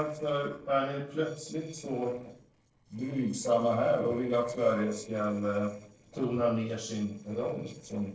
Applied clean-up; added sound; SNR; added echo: neural separator model SepFormer DNS4.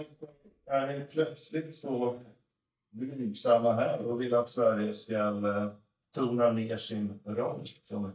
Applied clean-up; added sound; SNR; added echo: neural mask model DeepFilterNet 3.